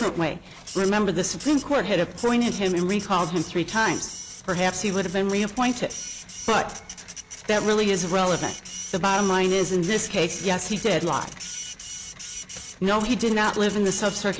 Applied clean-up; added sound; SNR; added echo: none; Printer; 14 dB; none.